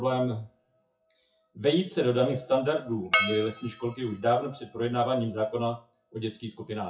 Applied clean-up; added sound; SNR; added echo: classical method WPE with log-MMSE.